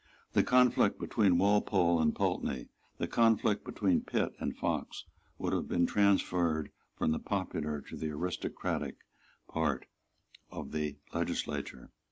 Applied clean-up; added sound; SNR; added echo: none; none; none; none.